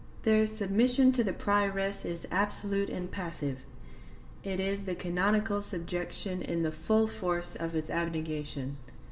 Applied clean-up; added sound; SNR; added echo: none; none; none; reverberation time 2.4 s.